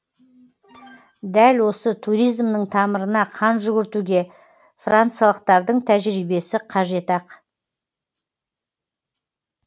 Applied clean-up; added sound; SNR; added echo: none; none; none; none.